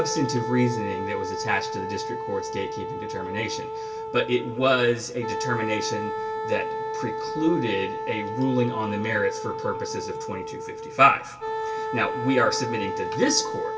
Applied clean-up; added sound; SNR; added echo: none; Wind instrument, woodwind instrument; 4 dB; reverberation time 0.2 s.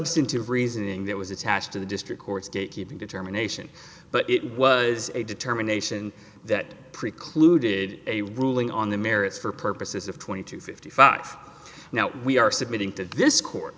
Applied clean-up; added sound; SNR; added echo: none; none; none; none.